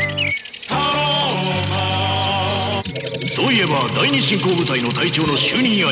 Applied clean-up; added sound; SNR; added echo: none; Bird vocalization, bird call, bird song; 11 dB; none.